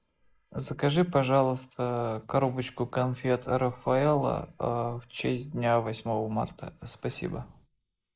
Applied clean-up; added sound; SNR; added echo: neural mask model Resemble Enhance denoiser.